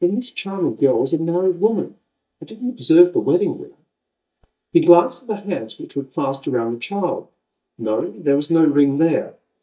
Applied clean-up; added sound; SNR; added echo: neural mask model DeepFilterNet 3.